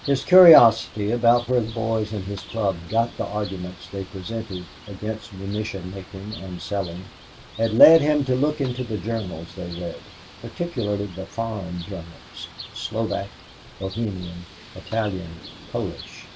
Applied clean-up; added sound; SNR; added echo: none; Bird; 19 dB; none.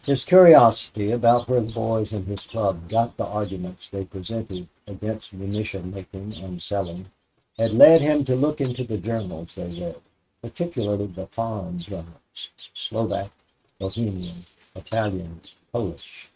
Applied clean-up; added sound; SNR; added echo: neural mask model RNNoise.